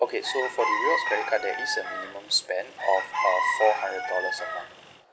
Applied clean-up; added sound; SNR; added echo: none; Chicken, rooster; 2 dB; none.